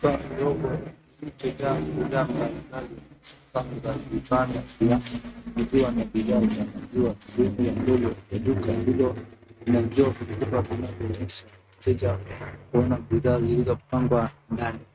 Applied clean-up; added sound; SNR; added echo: neural mask model RNNoise.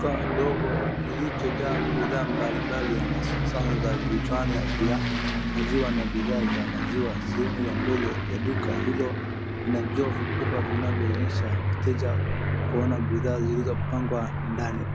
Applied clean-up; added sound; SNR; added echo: none; Aircraft; -4 dB; none.